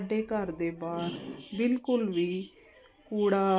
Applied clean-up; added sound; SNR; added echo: none; none; none; none.